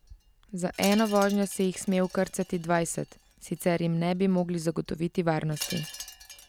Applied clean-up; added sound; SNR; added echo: none; Wind chime; 16 dB; none.